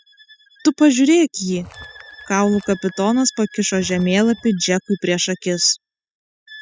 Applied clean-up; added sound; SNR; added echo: classical method spectral subtraction.